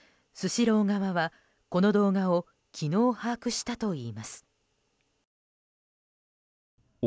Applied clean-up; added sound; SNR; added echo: none; none; none; none.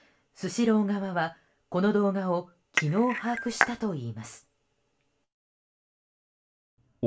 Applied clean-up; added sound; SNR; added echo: none; Cutlery, silverware / Dishes, pots, and pans / Chink, clink; 0 dB; reverberation time 0.2 s.